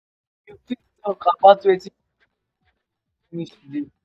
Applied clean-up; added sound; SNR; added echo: neural mask model DeepFilterNet 3.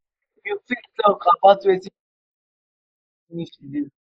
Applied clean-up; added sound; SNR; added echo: neural mask model Resemble Enhance denoiser.